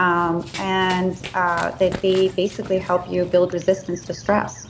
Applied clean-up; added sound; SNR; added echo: none; Run; 17 dB; none.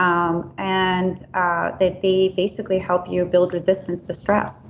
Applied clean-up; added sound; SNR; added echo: none; none; none; none.